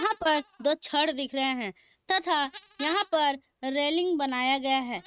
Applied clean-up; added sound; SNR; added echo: neural mask model RNNoise.